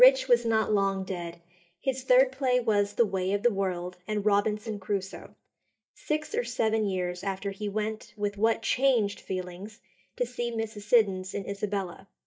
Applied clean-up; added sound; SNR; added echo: neural mask model DeepFilterNet 3.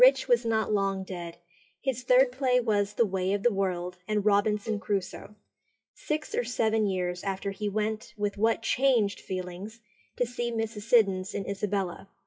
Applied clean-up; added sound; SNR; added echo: classical method WPE with log-MMSE.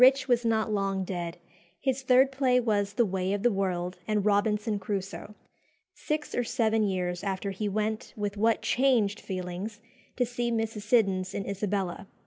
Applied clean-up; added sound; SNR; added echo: none; none; none; none.